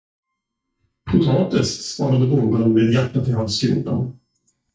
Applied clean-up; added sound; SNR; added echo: neural mask model DeepFilterNet 3.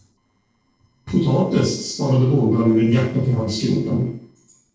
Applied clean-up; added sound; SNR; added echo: neural separator model SepFormer DNS4.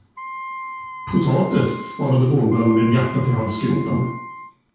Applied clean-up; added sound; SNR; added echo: none; Wind instrument, woodwind instrument; 13 dB; reverberation time 0.6 s.